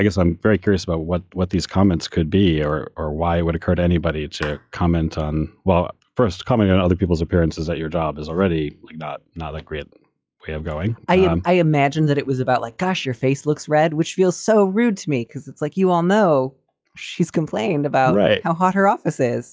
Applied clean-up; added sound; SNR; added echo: classical method log-MMSE.